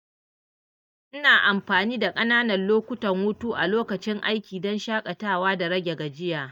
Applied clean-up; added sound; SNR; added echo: neural mask model DeepFilterNet 3.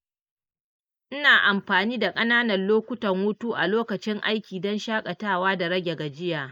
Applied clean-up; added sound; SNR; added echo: neural mask model Resemble Enhance denoiser.